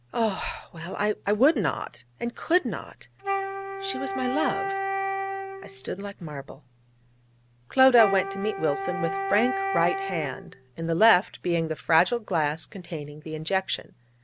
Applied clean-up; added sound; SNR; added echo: none; Wind instrument, woodwind instrument; 4 dB; none.